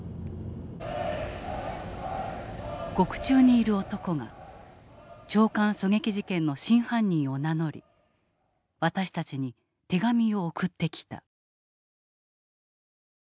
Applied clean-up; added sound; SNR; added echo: none; none; none; none.